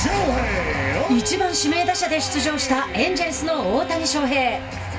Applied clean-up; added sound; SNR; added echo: none; Bowed string instrument; 14 dB; reverberation time 0.2 s.